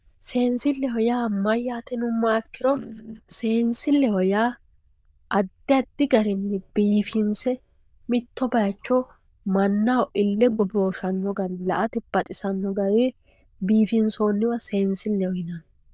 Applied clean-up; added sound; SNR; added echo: neural diffusion model UNIVERSE++.